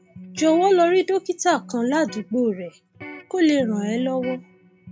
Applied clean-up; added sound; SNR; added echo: none; Electric guitar; 17 dB; none.